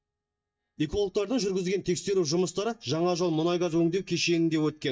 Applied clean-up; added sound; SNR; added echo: neural mask model DeepFilterNet 3.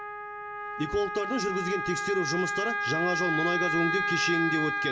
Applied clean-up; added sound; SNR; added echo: none; Wind instrument, woodwind instrument; 0 dB; reverberation time 0.4 s.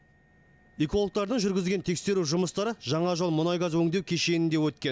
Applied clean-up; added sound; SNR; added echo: none; none; none; none.